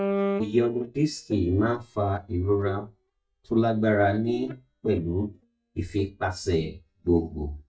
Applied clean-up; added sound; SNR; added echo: neural mask model DeepFilterNet 3.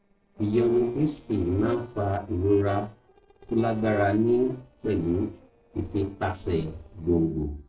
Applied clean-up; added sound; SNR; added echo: neural separator model SepFormer DNS4.